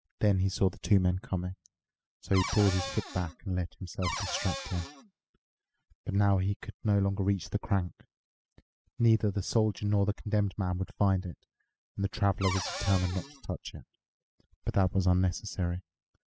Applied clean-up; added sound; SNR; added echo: classical method spectral subtraction.